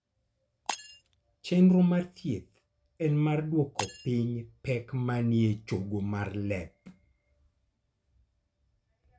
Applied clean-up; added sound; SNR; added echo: none; Shatter; 14 dB; none.